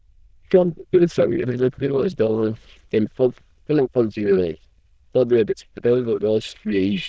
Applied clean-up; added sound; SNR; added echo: neural diffusion model UNIVERSE++.